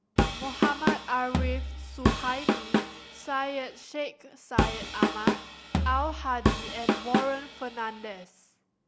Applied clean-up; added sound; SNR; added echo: none; Drum kit; -5 dB; none.